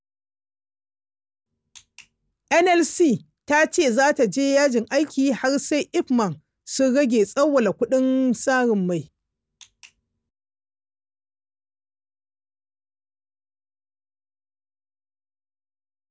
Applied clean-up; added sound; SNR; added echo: none; none; none; none.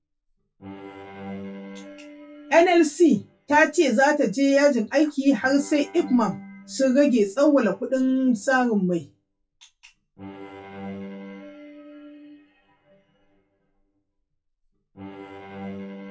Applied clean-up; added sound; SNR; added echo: classical method WPE with log-MMSE.